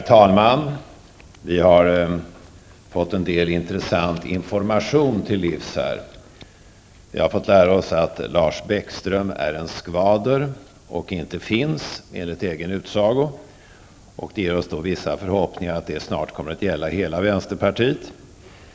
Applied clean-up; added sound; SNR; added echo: none; none; none; none.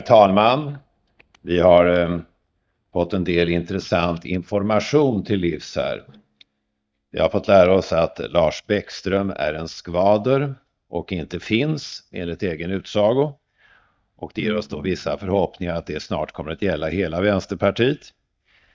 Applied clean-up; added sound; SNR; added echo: neural mask model DeepFilterNet 3.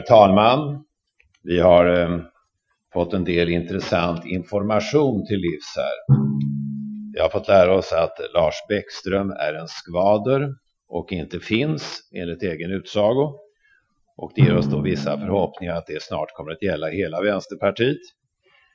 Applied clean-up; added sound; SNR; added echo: classical method Wiener filter.